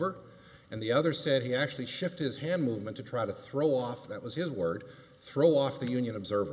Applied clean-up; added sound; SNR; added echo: none; none; none; none.